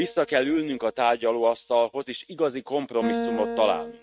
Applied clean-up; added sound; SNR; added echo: neural mask model RNNoise.